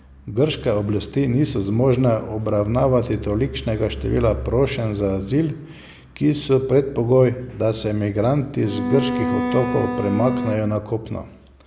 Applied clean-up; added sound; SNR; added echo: none; Bowed string instrument; 4 dB; none.